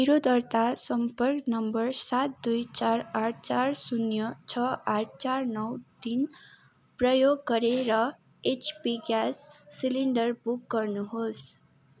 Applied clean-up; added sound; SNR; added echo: none; none; none; none.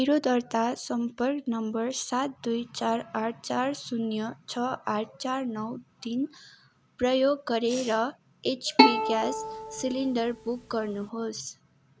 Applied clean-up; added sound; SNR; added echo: none; Bowed string instrument; -2 dB; none.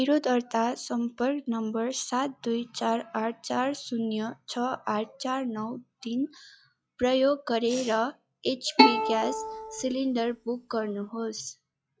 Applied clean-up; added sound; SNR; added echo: classical method log-MMSE.